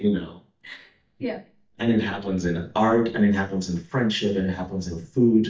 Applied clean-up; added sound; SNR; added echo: neural mask model DeepFilterNet 3.